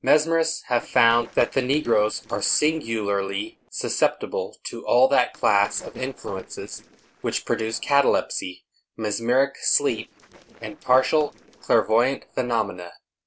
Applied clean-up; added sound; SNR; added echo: neural separator model SepFormer DNS4.